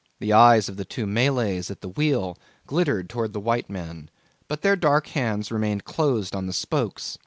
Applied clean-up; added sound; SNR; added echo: none; none; none; none.